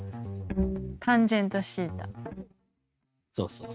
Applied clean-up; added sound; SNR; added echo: neural mask model RNNoise.